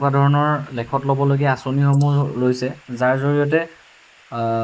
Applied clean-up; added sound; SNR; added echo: neural mask model Resemble Enhance denoiser.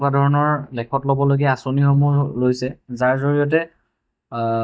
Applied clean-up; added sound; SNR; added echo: neural mask model DeepFilterNet 3.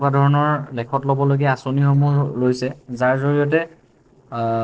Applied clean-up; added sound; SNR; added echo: neural separator model SepFormer DNS4.